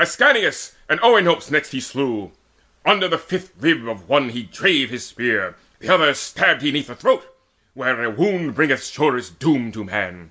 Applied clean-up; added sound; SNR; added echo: none; none; none; none.